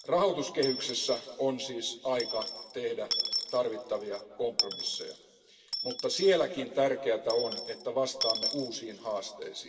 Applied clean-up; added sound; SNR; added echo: none; Coin (dropping) / Dishes, pots, and pans; 7 dB; reverberation time 1.9 s.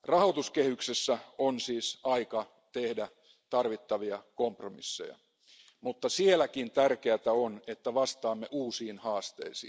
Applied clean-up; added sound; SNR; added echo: none; none; none; none.